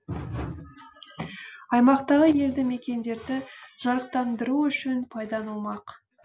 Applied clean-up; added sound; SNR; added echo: none; none; none; none.